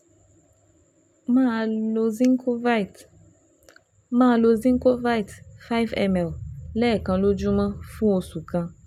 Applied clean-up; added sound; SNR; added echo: none; none; none; none.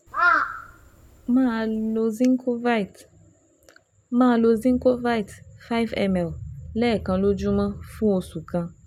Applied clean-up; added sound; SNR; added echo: none; Crow; 3 dB; none.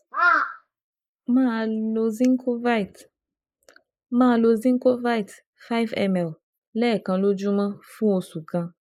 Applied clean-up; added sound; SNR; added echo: neural mask model Resemble Enhance denoiser.